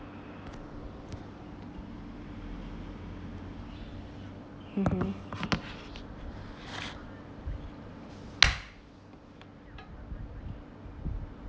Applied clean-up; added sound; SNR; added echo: none; none; none; none.